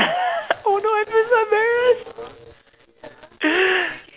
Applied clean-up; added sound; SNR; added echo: none; none; none; none.